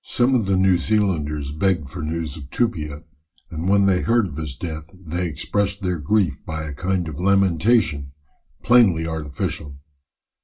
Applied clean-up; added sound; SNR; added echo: none; none; none; reverberation time 0.2 s.